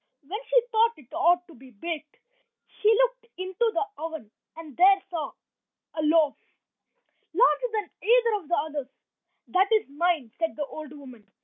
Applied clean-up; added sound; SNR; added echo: none; none; none; none.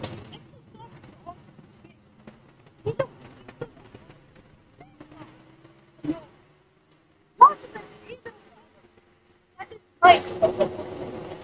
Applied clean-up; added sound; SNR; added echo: neural mask model RNNoise.